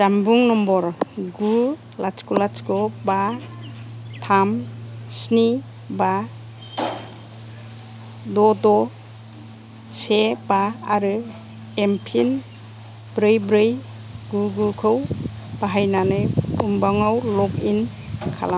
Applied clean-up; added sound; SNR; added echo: none; none; none; none.